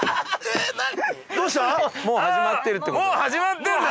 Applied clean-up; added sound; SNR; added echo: none; none; none; none.